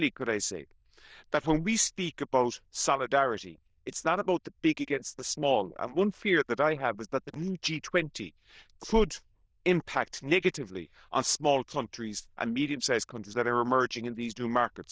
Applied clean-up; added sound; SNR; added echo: neural diffusion model UNIVERSE++.